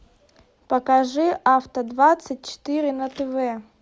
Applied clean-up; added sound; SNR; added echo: none; none; none; none.